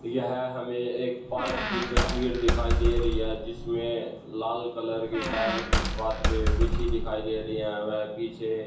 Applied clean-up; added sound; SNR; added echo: none; Squeak; -3 dB; reverberation time 0.7 s.